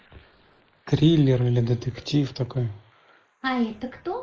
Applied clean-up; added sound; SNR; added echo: neural mask model Resemble Enhance denoiser.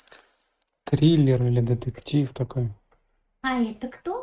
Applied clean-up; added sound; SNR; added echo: neural mask model RNNoise.